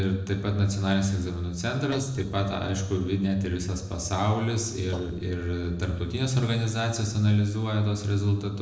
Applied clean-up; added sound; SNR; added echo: neural separator model SepFormer DNS4.